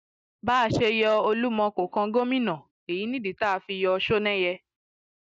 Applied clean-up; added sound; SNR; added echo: neural mask model Resemble Enhance denoiser.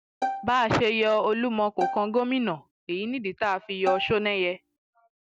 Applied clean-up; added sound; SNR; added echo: none; Bowed string instrument; 8 dB; none.